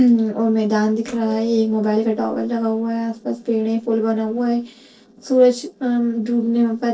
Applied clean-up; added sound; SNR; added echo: neural separator model SepFormer DNS4.